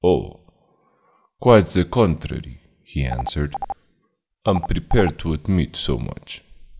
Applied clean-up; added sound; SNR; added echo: none; Telephone; 11 dB; none.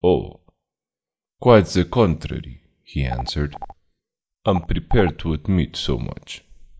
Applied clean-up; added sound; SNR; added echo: neural mask model DeepFilterNet 3.